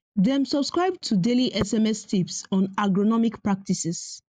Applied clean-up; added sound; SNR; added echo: neural mask model Resemble Enhance denoiser.